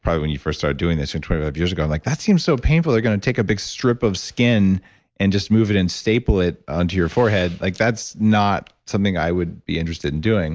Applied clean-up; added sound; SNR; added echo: none; none; none; none.